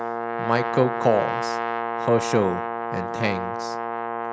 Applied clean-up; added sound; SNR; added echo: none; Brass instrument; 2 dB; none.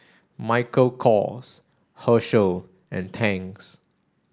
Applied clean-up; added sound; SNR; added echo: none; none; none; none.